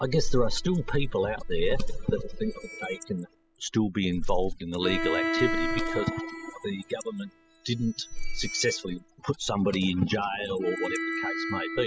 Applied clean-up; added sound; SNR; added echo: classical method spectral subtraction.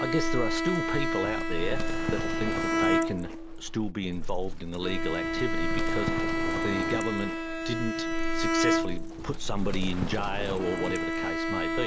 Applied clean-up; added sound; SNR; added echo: none; Livestock, farm animals, working animals + Bowed string instrument; -5 dB; none.